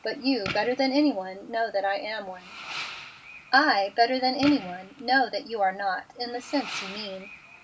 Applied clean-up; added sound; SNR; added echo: none; Fireworks; 14 dB; reverberation time 0.2 s.